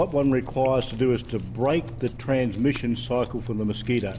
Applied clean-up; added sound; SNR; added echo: none; Chewing, mastication; 13 dB; none.